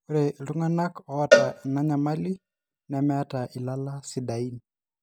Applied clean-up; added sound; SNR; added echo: none; Cowbell; -1 dB; none.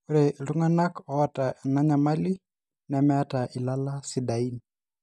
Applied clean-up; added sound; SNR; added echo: none; none; none; none.